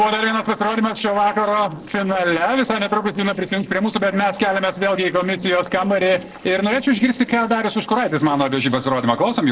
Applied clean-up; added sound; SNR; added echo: neural separator model SepFormer DNS4.